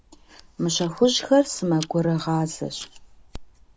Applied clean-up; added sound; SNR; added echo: none; Scissors + Tick-tock; 20 dB; none.